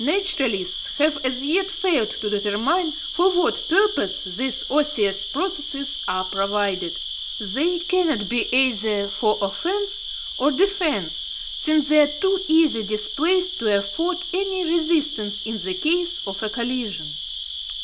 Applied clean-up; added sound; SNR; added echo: none; Cricket; 5 dB; none.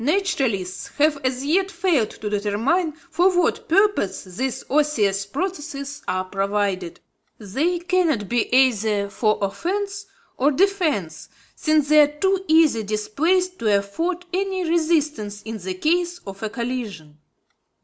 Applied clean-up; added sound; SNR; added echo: none; none; none; none.